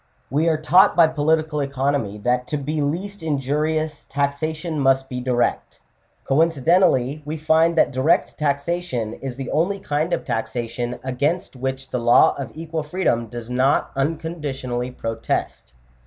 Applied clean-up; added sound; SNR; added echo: none; none; none; none.